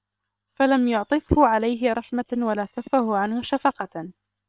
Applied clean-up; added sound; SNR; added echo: neural separator model SepFormer WHAM!.